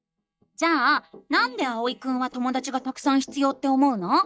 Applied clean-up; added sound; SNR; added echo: neural mask model DeepFilterNet 3.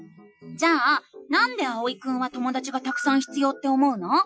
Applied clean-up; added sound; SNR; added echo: classical method Wiener filter.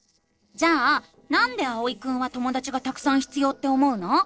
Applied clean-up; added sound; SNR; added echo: neural separator model SepFormer DNS4.